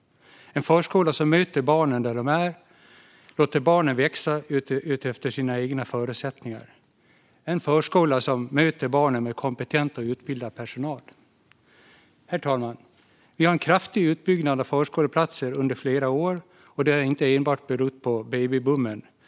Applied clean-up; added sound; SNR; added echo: none; none; none; none.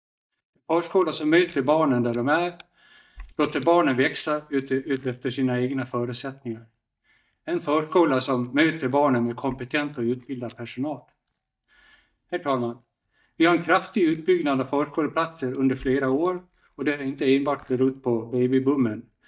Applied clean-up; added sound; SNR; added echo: neural mask model DeepFilterNet 3.